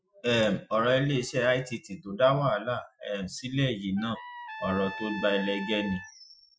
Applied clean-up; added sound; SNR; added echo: classical method Wiener filter.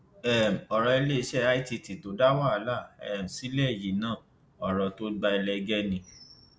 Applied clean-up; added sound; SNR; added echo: none; none; none; none.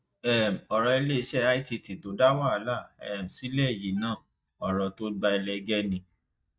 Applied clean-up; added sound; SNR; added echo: neural mask model DeepFilterNet 3.